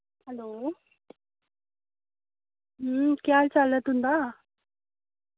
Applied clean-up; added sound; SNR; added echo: none; none; none; none.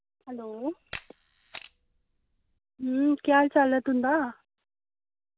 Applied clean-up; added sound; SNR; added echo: none; Camera; 19 dB; none.